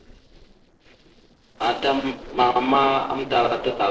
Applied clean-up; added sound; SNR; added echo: neural separator model SepFormer DNS4.